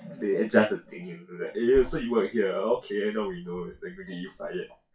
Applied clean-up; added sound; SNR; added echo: classical method WPE with log-MMSE.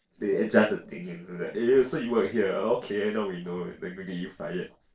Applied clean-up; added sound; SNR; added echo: neural separator model SepFormer DNS4.